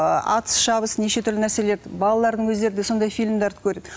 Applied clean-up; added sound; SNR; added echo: none; none; none; none.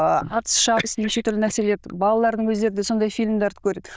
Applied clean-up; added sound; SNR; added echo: neural diffusion model UNIVERSE++.